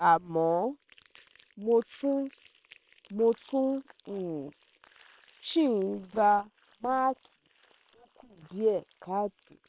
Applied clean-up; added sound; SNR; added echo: neural separator model SepFormer WHAM!.